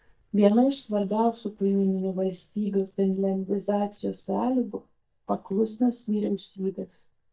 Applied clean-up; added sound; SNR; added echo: neural mask model DeepFilterNet 3.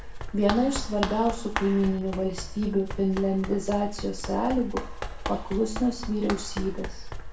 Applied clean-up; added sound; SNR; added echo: none; Run; 6 dB; reverberation time 0.3 s.